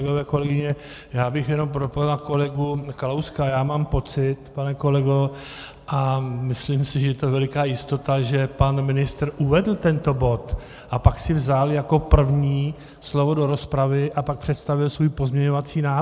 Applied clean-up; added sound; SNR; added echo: none; none; none; none.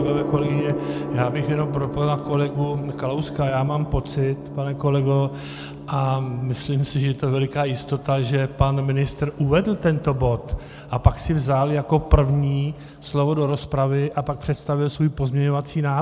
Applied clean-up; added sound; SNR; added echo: none; Gong; 11 dB; none.